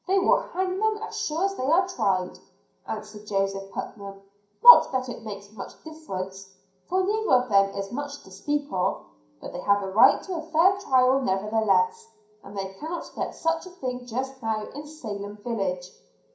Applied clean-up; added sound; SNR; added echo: none; none; none; reverberation time 0.5 s.